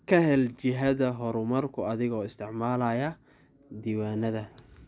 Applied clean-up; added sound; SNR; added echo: none; none; none; none.